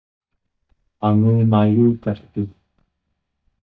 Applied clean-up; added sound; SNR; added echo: neural mask model DeepFilterNet 3.